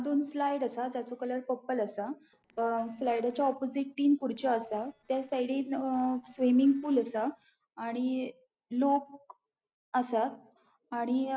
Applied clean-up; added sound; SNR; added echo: neural separator model SepFormer DNS4.